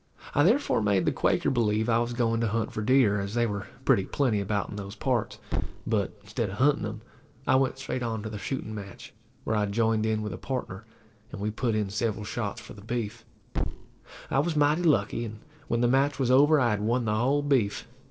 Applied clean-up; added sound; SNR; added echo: neural separator model SepFormer DNS4.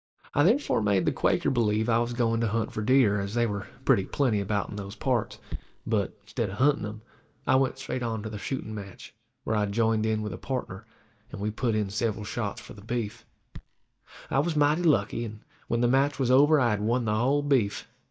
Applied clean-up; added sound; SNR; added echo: neural mask model DeepFilterNet 3.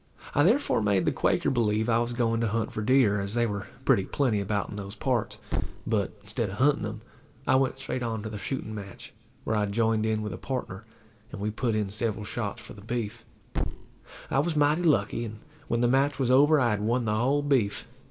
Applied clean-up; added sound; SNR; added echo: none; Thump, thud; 13 dB; reverberation time 1.1 s.